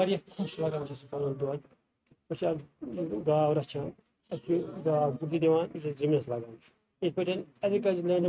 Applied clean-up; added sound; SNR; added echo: neural mask model RNNoise.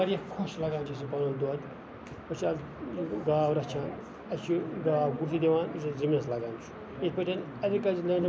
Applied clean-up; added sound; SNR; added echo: none; none; none; none.